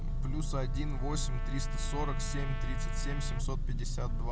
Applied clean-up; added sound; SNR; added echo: none; Trumpet; 18 dB; none.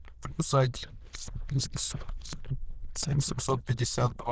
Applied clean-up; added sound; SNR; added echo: neural diffusion model UNIVERSE++.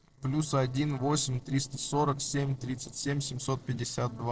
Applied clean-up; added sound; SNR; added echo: neural separator model SepFormer DNS4.